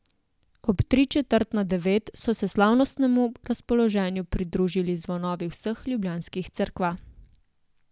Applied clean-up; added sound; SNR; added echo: none; none; none; none.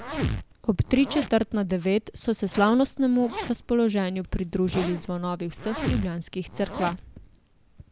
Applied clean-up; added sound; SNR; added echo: none; Zipper (clothing); 10 dB; none.